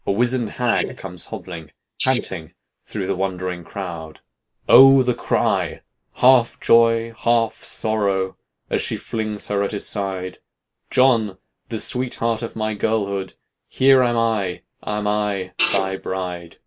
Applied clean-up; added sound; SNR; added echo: neural mask model Resemble Enhance denoiser.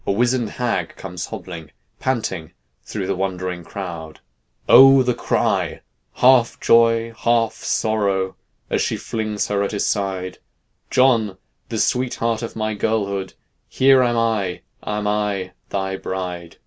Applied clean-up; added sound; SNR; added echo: none; none; none; none.